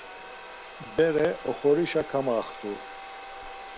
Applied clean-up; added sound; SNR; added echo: none; Domestic sounds, home sounds; 13 dB; none.